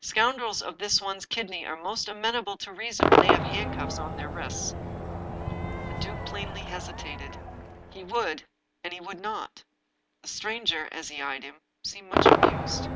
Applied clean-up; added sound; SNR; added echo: none; Crowd / Cheering / Fireworks; -4 dB; none.